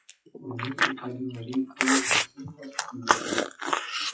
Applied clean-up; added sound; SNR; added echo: classical method WPE with log-MMSE.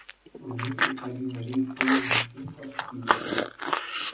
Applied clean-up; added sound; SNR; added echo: none; Chewing, mastication; -3 dB; reverberation time 0.7 s.